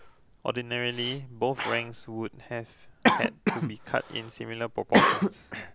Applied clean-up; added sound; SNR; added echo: none; Cough; -3 dB; none.